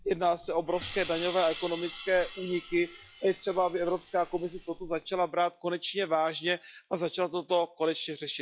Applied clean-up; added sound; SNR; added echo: classical method log-MMSE.